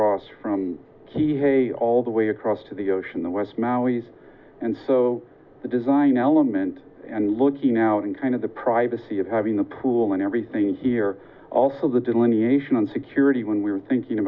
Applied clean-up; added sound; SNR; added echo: none; none; none; none.